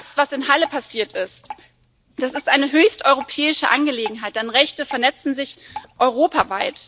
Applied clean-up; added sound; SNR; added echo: none; Drip; 19 dB; none.